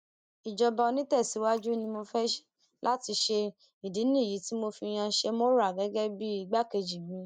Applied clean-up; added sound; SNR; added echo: neural mask model DeepFilterNet 3.